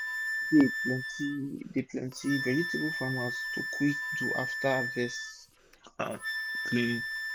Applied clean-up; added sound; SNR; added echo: none; Wind instrument, woodwind instrument; 3 dB; none.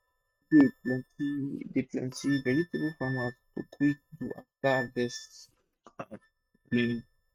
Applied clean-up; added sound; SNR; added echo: neural mask model RNNoise.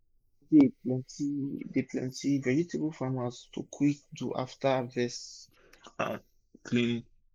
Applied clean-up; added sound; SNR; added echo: neural mask model Resemble Enhance denoiser.